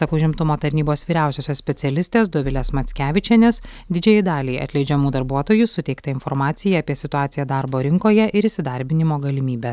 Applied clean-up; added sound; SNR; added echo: none; none; none; none.